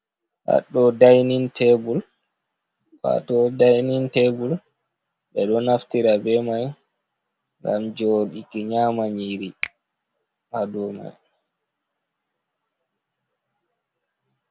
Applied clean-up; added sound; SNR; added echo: none; Finger snapping; 17 dB; none.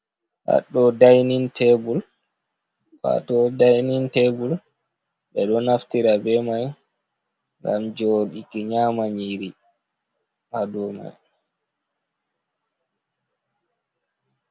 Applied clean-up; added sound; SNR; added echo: none; none; none; none.